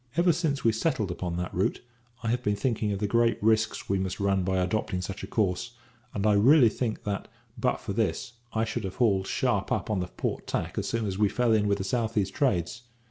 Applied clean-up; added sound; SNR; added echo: none; none; none; none.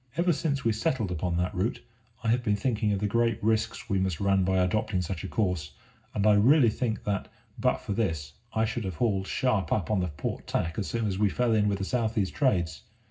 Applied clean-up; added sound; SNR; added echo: none; none; none; reverberation time 0.4 s.